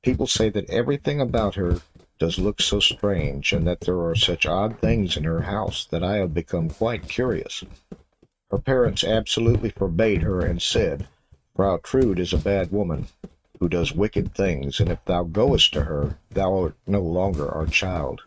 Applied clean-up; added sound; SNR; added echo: neural mask model RNNoise.